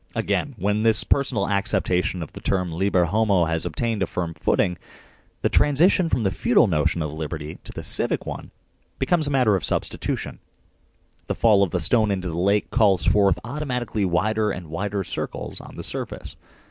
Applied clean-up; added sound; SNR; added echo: none; none; none; none.